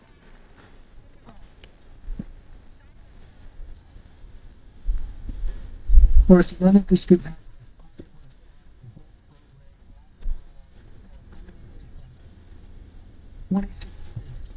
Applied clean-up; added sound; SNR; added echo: neural mask model DeepFilterNet 3.